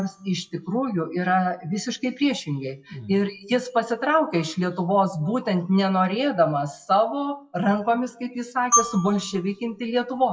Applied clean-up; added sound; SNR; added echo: classical method WPE with log-MMSE.